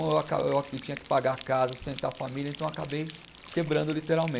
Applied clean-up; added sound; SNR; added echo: none; Rain; 13 dB; none.